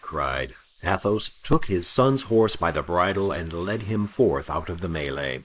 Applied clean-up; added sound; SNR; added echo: neural mask model Resemble Enhance denoiser.